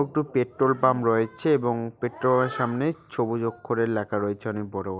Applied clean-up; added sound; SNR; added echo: none; none; none; none.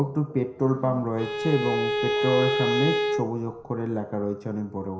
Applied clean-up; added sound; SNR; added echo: none; Bowed string instrument; 0 dB; reverberation time 0.5 s.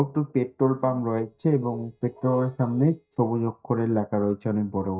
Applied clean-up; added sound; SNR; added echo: neural mask model DeepFilterNet 3.